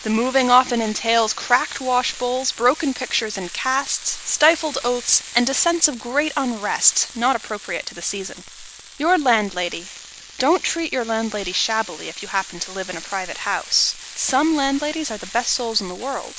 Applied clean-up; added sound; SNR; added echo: neural mask model Resemble Enhance denoiser.